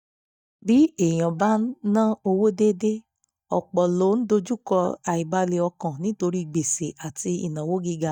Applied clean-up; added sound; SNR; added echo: neural mask model DeepFilterNet 3.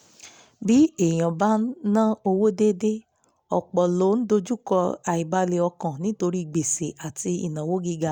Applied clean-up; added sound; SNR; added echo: none; none; none; none.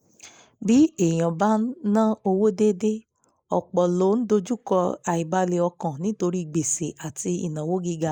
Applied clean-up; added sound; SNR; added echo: neural mask model Resemble Enhance denoiser.